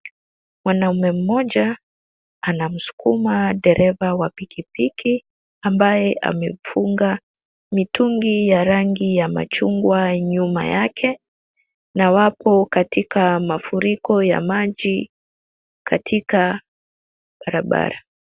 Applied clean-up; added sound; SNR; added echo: none; none; none; none.